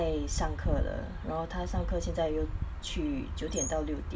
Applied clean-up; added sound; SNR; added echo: none; Bird; 3 dB; none.